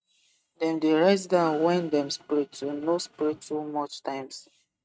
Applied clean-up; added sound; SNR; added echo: neural mask model RNNoise.